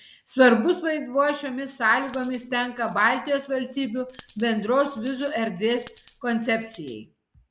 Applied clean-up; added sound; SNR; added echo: none; Coin (dropping); 17 dB; none.